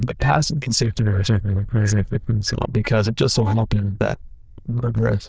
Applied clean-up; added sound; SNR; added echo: neural diffusion model UNIVERSE++.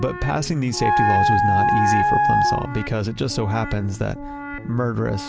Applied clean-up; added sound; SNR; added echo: none; Wind instrument, woodwind instrument; -3 dB; none.